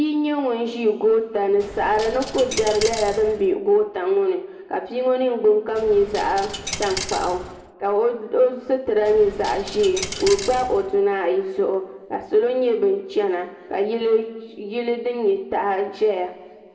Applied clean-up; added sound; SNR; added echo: none; Coin (dropping); 11 dB; reverberation time 1.5 s.